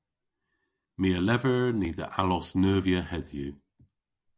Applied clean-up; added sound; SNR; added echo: none; none; none; none.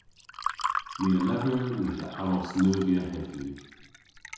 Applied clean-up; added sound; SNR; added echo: none; Fill (with liquid) / Water; 9 dB; reverberation time 1.0 s.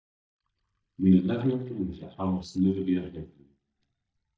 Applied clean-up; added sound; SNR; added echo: neural mask model DeepFilterNet 3.